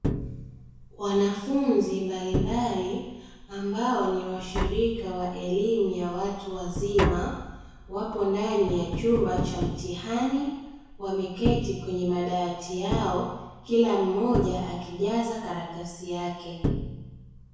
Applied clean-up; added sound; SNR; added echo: none; Tap; 6 dB; reverberation time 1.1 s.